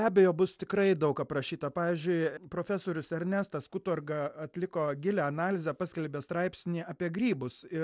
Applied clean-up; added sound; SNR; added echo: none; none; none; none.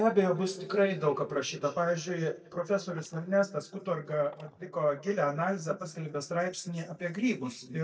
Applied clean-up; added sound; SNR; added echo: neural mask model DeepFilterNet 3.